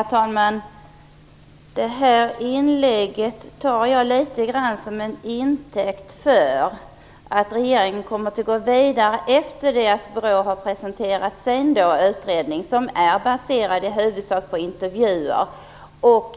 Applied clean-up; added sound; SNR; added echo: none; none; none; none.